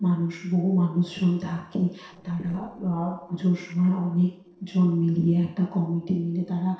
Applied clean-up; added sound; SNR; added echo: neural separator model SepFormer DNS4.